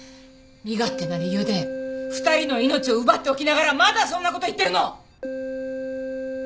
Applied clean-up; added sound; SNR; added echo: none; Keyboard (musical); 8 dB; none.